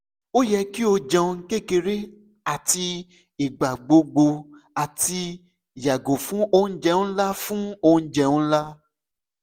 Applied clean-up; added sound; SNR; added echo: none; none; none; none.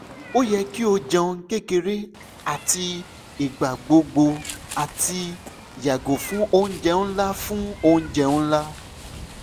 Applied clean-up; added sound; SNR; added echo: none; Meow; 16 dB; none.